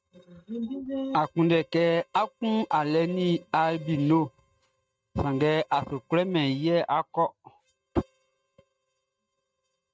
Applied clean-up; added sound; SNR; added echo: neural mask model RNNoise.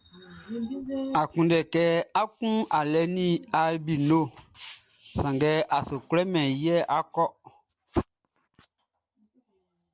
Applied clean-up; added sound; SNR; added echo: none; none; none; none.